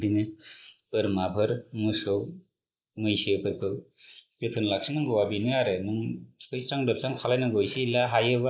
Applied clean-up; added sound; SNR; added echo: neural mask model Resemble Enhance denoiser.